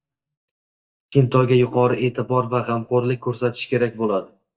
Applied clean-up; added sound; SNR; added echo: neural mask model DeepFilterNet 3.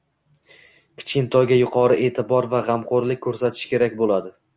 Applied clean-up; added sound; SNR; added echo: none; none; none; none.